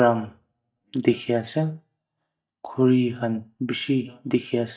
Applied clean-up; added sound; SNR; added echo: neural mask model DeepFilterNet 3.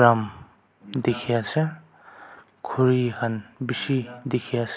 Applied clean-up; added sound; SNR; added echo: none; none; none; none.